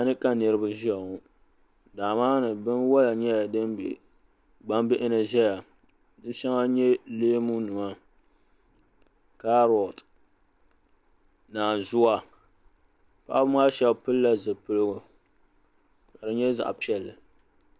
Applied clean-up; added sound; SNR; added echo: none; none; none; none.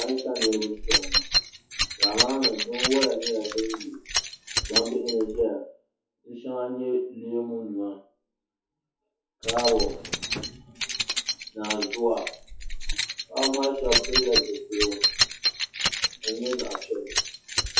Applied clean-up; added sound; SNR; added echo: classical method WPE with log-MMSE.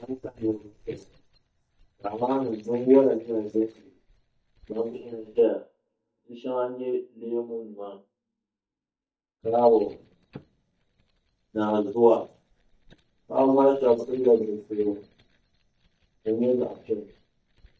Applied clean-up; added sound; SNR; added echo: neural mask model DeepFilterNet 3.